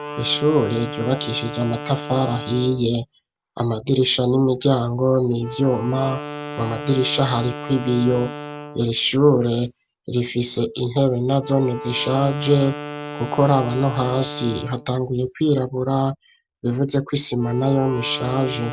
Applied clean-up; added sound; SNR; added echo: none; Wind instrument, woodwind instrument; 13 dB; none.